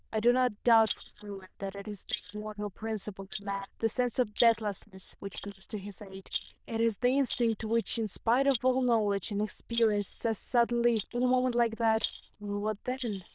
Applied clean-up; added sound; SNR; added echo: neural diffusion model UNIVERSE++.